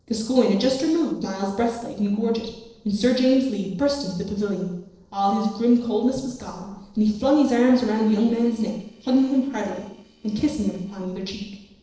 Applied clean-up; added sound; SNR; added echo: neural separator model SepFormer DNS4.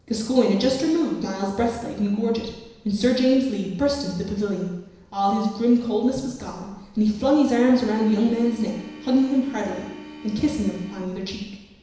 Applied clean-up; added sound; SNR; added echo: none; Organ; 17 dB; reverberation time 1.0 s.